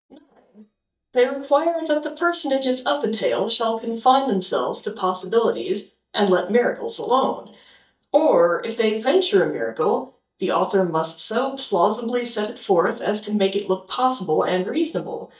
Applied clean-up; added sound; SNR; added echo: neural mask model DeepFilterNet 3.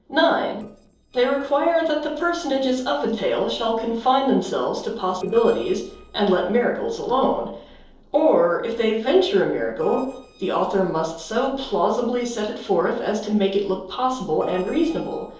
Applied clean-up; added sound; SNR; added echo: neural separator model SepFormer DNS4.